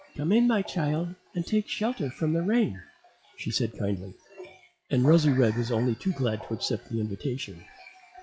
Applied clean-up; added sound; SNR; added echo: classical method log-MMSE.